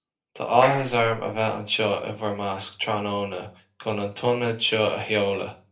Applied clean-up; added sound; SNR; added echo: neural separator model SepFormer DNS4.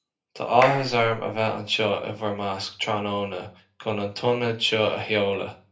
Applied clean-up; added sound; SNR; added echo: none; Clapping; 9 dB; reverberation time 0.3 s.